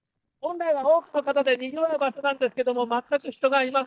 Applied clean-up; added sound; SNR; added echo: neural mask model DeepFilterNet 3.